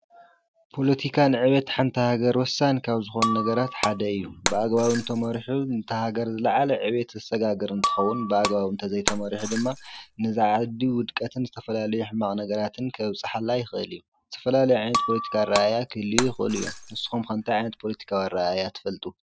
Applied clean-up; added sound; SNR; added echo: none; Shatter; 7 dB; none.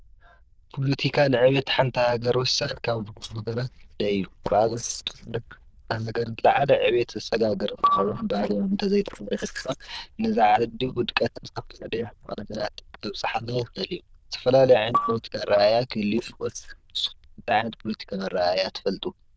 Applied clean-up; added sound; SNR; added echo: neural diffusion model UNIVERSE++.